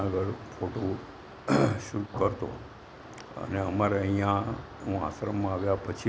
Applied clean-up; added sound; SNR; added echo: none; none; none; none.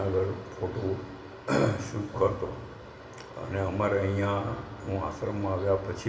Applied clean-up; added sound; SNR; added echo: none; none; none; reverberation time 2.6 s.